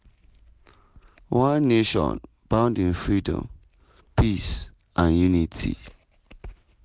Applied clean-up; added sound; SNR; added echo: none; none; none; none.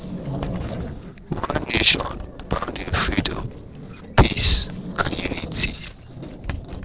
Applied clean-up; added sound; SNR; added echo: neural separator model SepFormer DNS4.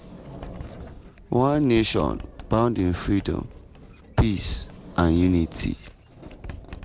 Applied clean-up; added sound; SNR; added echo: none; Sliding door; 15 dB; none.